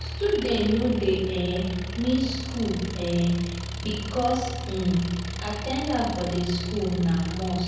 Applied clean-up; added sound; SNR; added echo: none; Engine; 6 dB; reverberation time 1.1 s.